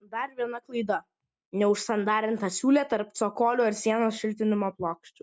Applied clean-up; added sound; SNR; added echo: none; none; none; none.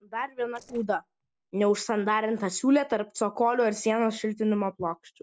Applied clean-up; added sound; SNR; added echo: neural separator model SepFormer DNS4.